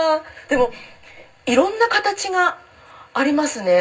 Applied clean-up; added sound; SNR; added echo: none; Whoosh, swoosh, swish; 19 dB; reverberation time 0.4 s.